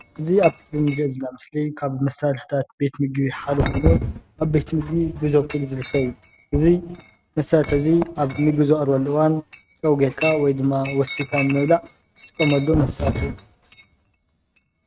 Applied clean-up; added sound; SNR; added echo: neural mask model RNNoise.